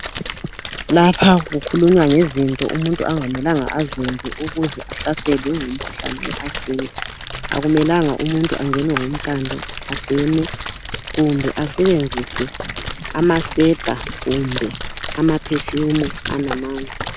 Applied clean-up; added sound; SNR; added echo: none; Splash, splatter; 8 dB; none.